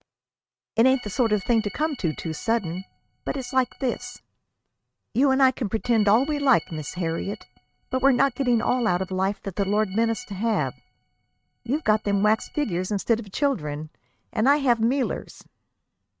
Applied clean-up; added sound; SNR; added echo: neural mask model RNNoise.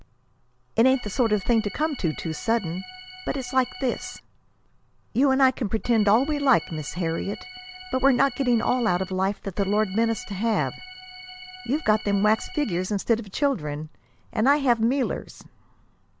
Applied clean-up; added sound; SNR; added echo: none; Organ; 16 dB; none.